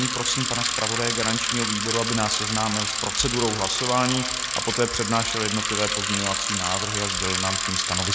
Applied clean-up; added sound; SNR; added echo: none; Bicycle; -1 dB; none.